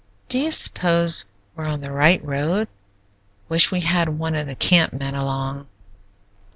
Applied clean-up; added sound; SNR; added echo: none; none; none; none.